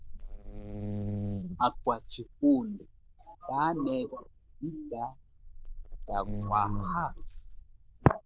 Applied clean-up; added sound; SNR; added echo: neural diffusion model UNIVERSE++.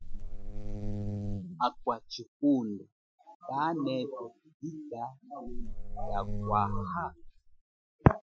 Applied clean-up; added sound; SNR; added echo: classical method Wiener filter.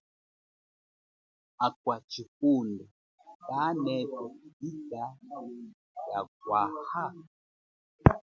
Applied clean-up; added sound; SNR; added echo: none; none; none; none.